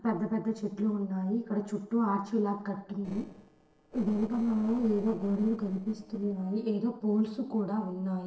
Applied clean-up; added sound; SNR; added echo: neural separator model SepFormer DNS4.